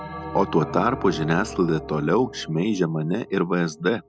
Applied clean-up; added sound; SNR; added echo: none; Bell; 13 dB; none.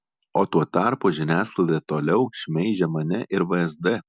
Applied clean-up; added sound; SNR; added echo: none; none; none; none.